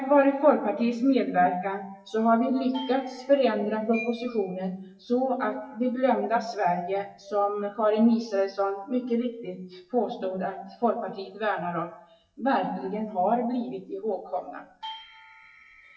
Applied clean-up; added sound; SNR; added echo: classical method WPE with log-MMSE.